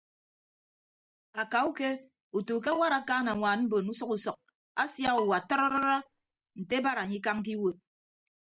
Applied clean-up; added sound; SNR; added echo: neural mask model DeepFilterNet 3.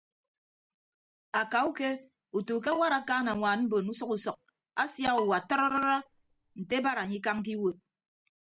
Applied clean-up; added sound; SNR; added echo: none; Bowed string instrument; 14 dB; none.